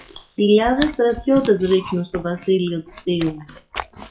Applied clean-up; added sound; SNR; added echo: classical method WPE with log-MMSE.